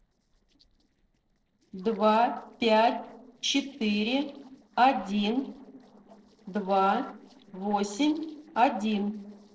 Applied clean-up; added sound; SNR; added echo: neural separator model SepFormer DNS4.